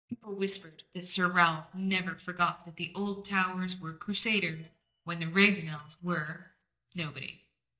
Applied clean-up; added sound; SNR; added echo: neural mask model DeepFilterNet 3.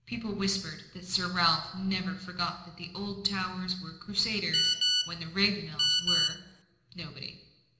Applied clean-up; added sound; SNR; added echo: none; Telephone; -4 dB; reverberation time 0.9 s.